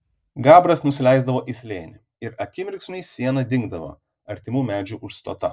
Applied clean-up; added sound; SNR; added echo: none; none; none; none.